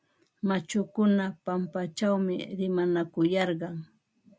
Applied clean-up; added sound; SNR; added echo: none; none; none; none.